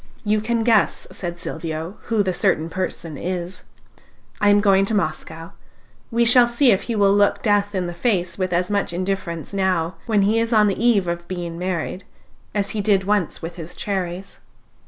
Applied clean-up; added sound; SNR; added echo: none; none; none; none.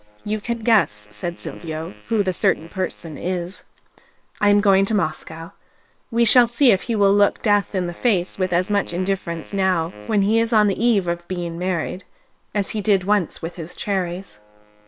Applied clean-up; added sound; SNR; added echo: neural separator model SepFormer WHAM!.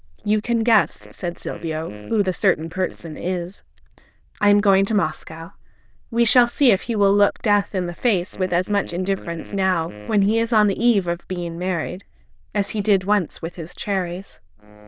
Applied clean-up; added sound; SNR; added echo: neural diffusion model UNIVERSE++.